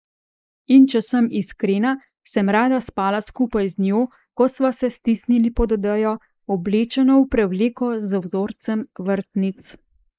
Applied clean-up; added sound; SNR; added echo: neural mask model Resemble Enhance denoiser.